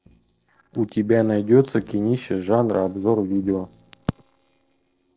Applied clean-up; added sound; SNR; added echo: neural separator model SepFormer DNS4.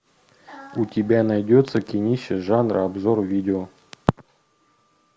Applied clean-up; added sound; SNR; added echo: none; none; none; none.